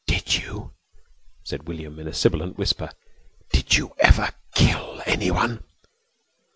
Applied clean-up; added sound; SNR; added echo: none; none; none; none.